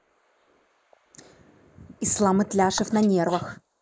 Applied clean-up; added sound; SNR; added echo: neural mask model Resemble Enhance denoiser.